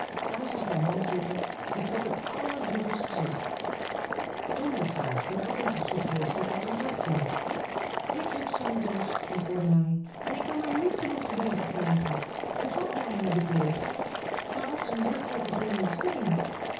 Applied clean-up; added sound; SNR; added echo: none; Boiling; 1 dB; reverberation time 0.7 s.